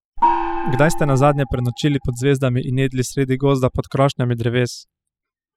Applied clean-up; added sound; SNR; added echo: classical method spectral subtraction.